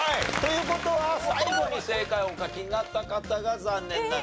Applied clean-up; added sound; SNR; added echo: none; none; none; none.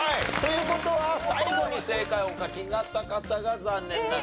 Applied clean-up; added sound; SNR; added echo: none; Brass instrument; 14 dB; none.